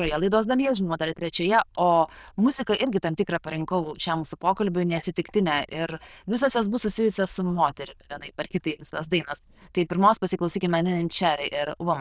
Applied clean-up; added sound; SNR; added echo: neural diffusion model UNIVERSE++.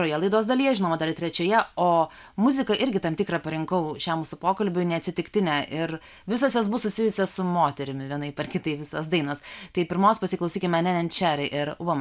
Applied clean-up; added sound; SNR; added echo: none; none; none; none.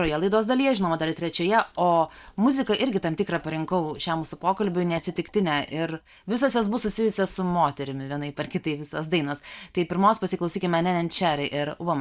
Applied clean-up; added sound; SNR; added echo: neural mask model DeepFilterNet 3.